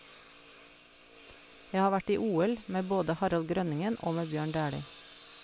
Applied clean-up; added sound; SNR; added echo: none; Engine; 4 dB; none.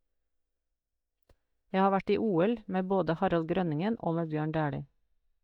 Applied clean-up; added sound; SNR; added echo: neural mask model DeepFilterNet 3.